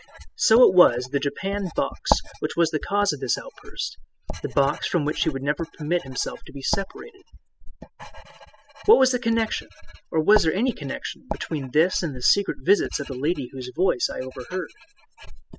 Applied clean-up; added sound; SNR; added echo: classical method spectral subtraction.